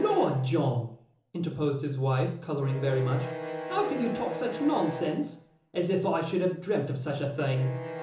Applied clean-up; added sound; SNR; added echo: none; Bowed string instrument; 11 dB; reverberation time 0.6 s.